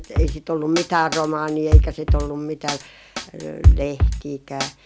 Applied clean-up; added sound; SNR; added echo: none; Drum kit; -5 dB; none.